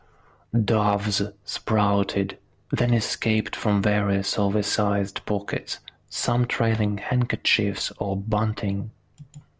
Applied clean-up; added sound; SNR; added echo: none; none; none; none.